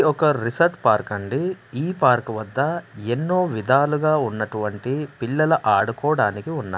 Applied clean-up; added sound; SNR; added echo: none; none; none; none.